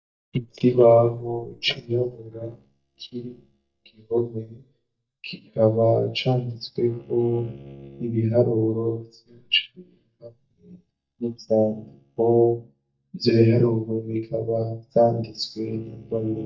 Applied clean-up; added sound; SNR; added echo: neural mask model DeepFilterNet 3.